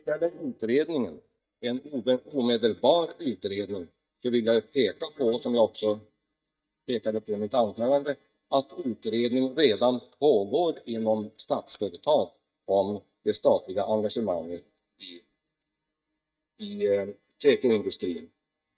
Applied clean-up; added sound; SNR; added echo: neural mask model DeepFilterNet 3.